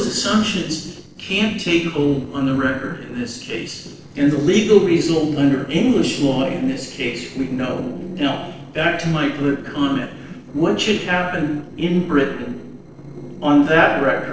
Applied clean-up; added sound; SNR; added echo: neural separator model SepFormer DNS4.